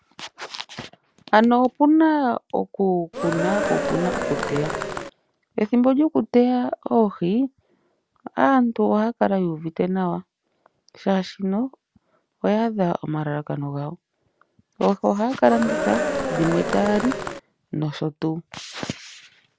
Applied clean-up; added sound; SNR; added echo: none; Cheering; 3 dB; none.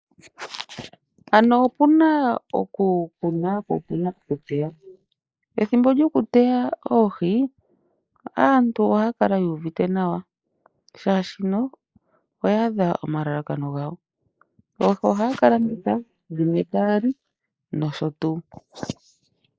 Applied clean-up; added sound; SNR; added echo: neural mask model Resemble Enhance denoiser.